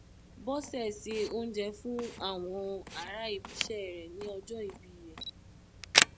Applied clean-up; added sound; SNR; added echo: none; Camera; -2 dB; none.